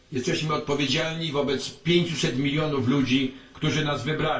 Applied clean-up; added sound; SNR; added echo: none; none; none; reverberation time 0.3 s.